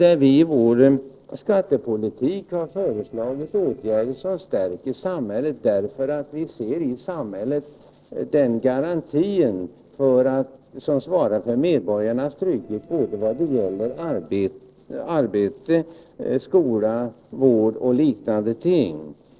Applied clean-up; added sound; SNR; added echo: neural separator model SepFormer DNS4.